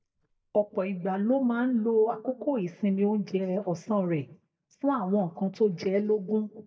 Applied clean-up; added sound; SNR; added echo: neural mask model DeepFilterNet 3.